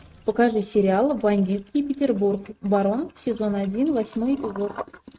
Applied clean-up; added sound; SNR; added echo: neural mask model RNNoise.